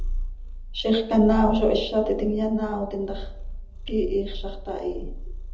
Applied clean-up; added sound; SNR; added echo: none; Purr; 7 dB; reverberation time 0.9 s.